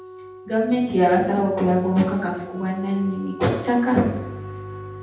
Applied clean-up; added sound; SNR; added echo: none; Wind instrument, woodwind instrument; 17 dB; reverberation time 0.8 s.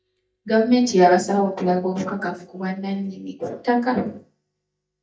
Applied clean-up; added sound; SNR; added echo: neural mask model DeepFilterNet 3.